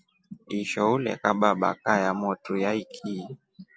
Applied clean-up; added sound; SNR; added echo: none; none; none; none.